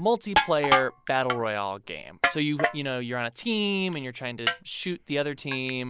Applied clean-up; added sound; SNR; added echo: none; Crushing; 3 dB; none.